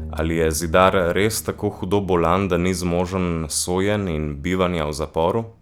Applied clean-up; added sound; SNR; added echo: none; Bowed string instrument; 18 dB; none.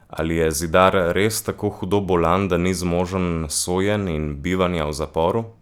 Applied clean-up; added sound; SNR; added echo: none; none; none; none.